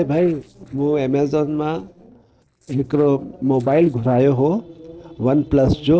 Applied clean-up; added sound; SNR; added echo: neural separator model SepFormer DNS4.